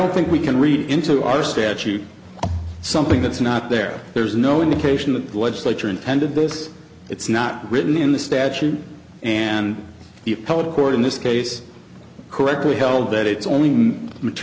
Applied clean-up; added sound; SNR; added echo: none; none; none; none.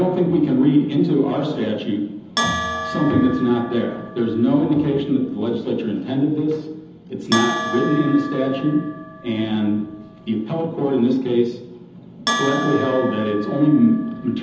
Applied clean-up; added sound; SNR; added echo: none; Bell; 11 dB; reverberation time 0.8 s.